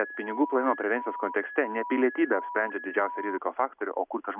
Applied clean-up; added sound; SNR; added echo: none; Alarm; 10 dB; none.